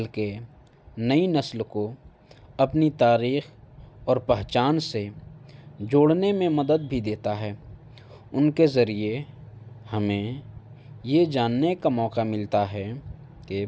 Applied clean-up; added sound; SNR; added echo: none; none; none; none.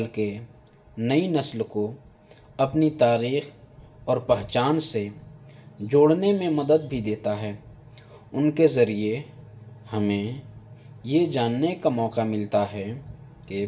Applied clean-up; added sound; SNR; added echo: none; none; none; reverberation time 0.5 s.